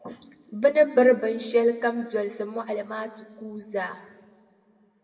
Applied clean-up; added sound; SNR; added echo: none; none; none; reverberation time 1.7 s.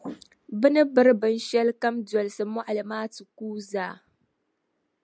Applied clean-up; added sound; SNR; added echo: none; none; none; none.